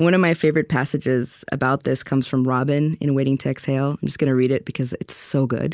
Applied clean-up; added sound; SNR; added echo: none; none; none; none.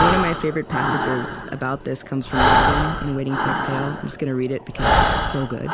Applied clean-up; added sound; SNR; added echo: none; Breathing; -3 dB; none.